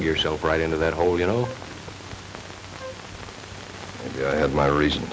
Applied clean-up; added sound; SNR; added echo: none; Wind instrument, woodwind instrument; 17 dB; none.